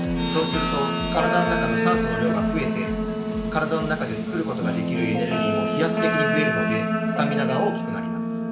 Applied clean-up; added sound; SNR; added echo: none; Guitar; -3 dB; none.